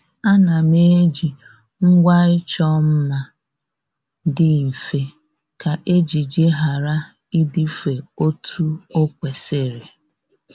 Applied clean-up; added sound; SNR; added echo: none; none; none; none.